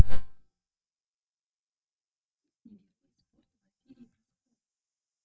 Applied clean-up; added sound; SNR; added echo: neural mask model DeepFilterNet 3.